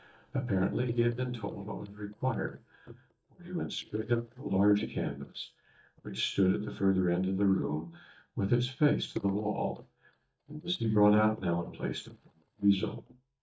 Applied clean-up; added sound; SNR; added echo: neural mask model DeepFilterNet 3.